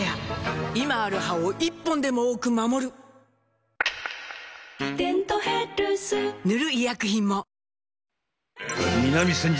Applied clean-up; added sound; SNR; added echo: none; none; none; none.